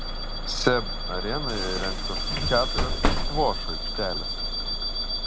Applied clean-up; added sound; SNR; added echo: none; Bus / Alarm; -3 dB; none.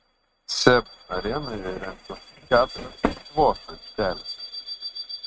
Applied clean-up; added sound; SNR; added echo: neural mask model RNNoise.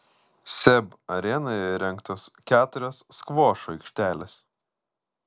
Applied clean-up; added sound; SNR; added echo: none; none; none; none.